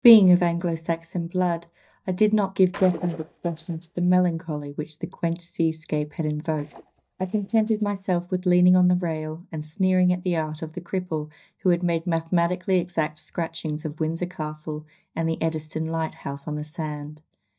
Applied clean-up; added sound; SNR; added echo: neural mask model DeepFilterNet 3.